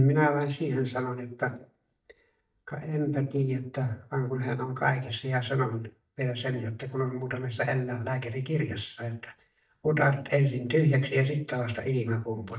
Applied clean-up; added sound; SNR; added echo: neural mask model DeepFilterNet 3.